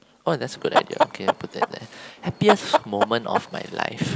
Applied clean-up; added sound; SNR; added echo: none; Chicken, rooster; -2 dB; none.